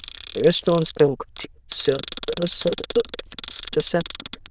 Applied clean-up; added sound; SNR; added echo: neural diffusion model UNIVERSE++.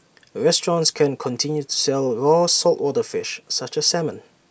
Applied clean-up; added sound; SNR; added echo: none; none; none; none.